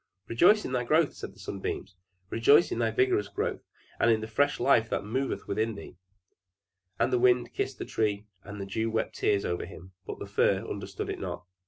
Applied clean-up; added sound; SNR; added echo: none; none; none; none.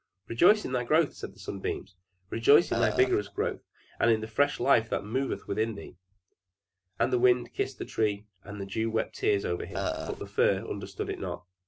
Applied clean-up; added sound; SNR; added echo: none; Burping, eructation; 4 dB; none.